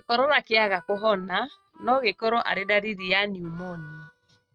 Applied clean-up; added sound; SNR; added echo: neural mask model RNNoise.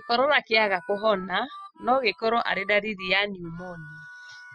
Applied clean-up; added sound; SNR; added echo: classical method spectral subtraction.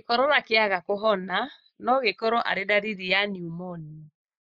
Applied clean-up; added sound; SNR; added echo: neural mask model Resemble Enhance denoiser.